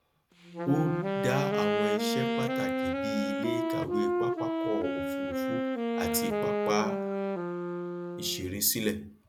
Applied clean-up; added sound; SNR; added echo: none; Wind instrument, woodwind instrument; -3 dB; none.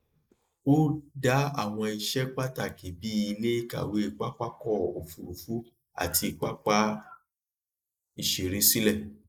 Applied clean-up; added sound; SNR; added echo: neural mask model Resemble Enhance denoiser.